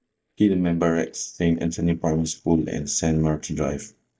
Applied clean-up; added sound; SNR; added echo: neural mask model DeepFilterNet 3.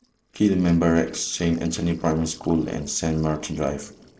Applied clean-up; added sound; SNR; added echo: neural separator model SepFormer DNS4.